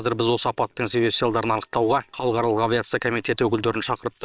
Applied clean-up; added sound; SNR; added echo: neural separator model SepFormer WHAMR!.